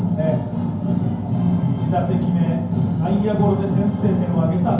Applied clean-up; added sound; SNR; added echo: none; none; none; reverberation time 0.9 s.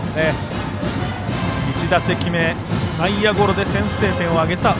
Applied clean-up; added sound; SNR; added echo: none; none; none; none.